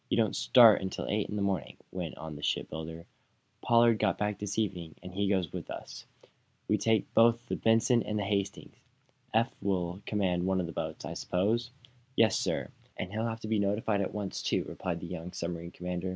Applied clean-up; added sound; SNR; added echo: none; none; none; none.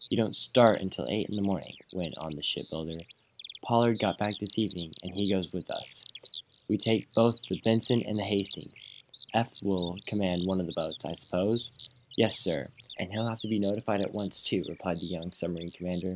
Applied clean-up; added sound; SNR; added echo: none; Bird vocalization, bird call, bird song; 11 dB; none.